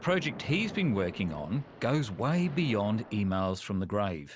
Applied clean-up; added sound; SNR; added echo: none; Splash, splatter; 17 dB; none.